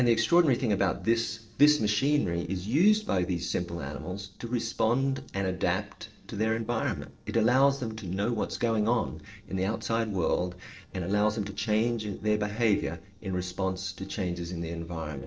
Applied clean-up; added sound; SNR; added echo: neural separator model SepFormer DNS4.